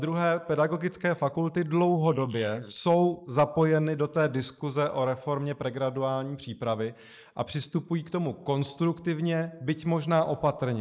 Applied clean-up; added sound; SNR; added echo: neural mask model Resemble Enhance denoiser.